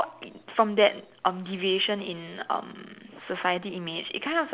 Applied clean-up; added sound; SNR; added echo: none; none; none; none.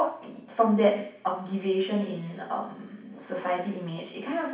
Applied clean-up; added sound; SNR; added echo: none; none; none; reverberation time 0.6 s.